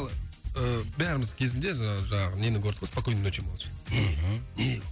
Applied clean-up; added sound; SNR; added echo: none; none; none; none.